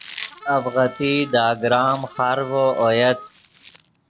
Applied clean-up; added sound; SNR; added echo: none; Harmonica + Chewing, mastication; 15 dB; none.